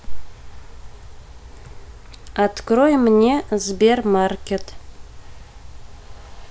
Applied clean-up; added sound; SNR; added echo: none; none; none; none.